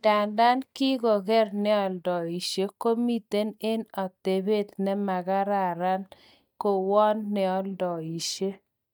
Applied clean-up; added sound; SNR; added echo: neural mask model DeepFilterNet 3.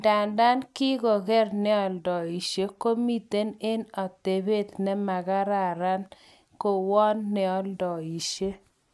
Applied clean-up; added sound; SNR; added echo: none; none; none; none.